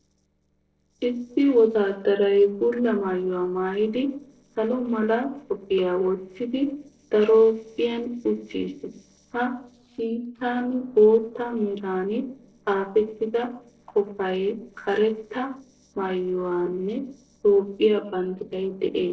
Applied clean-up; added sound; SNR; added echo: neural separator model SepFormer DNS4.